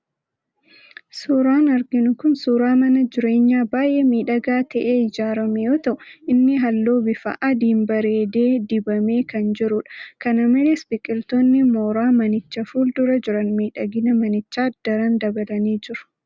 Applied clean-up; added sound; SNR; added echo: none; none; none; none.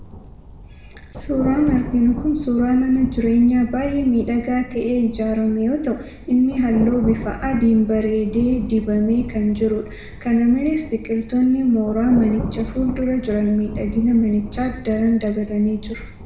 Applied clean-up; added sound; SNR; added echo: none; Thunder; 12 dB; reverberation time 0.8 s.